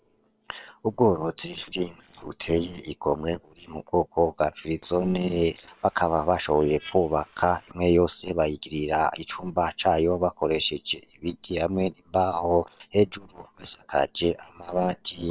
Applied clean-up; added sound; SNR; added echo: neural separator model SepFormer WHAM!.